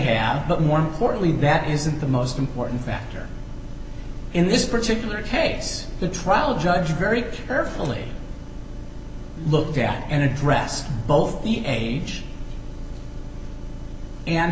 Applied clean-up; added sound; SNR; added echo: none; none; none; none.